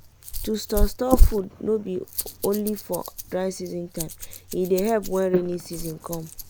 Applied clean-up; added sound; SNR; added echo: neural mask model Resemble Enhance denoiser.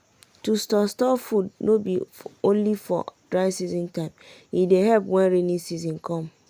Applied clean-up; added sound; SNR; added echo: none; none; none; none.